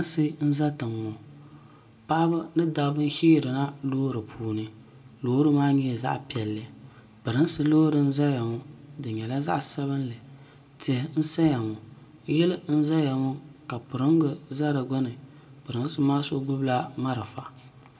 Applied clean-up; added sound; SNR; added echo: none; none; none; reverberation time 1.2 s.